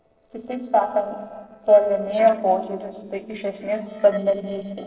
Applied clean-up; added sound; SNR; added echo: neural separator model SepFormer DNS4.